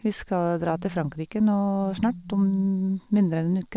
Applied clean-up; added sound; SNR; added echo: none; Telephone; 17 dB; none.